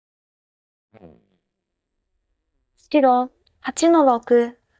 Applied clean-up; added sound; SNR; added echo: neural mask model DeepFilterNet 3.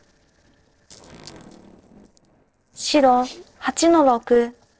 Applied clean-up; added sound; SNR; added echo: neural separator model SepFormer DNS4.